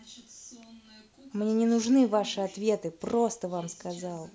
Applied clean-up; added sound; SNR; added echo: none; none; none; none.